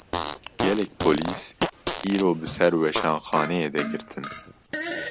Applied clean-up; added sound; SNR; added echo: none; Fart; 6 dB; none.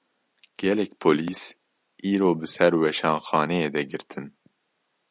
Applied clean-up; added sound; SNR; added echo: none; none; none; none.